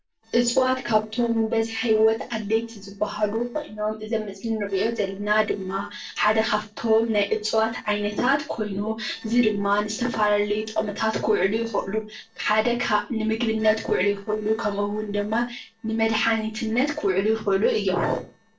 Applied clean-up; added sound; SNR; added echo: neural separator model SepFormer DNS4.